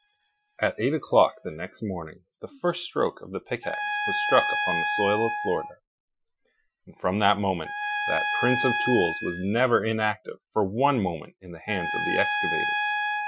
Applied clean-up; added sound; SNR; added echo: classical method Wiener filter.